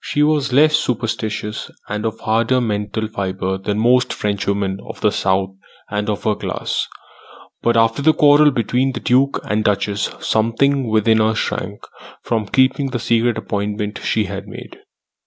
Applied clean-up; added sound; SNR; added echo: none; none; none; none.